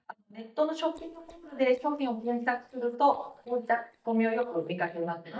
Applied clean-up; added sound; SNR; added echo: neural mask model DeepFilterNet 3.